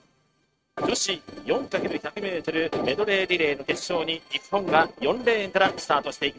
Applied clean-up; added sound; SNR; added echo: neural mask model RNNoise.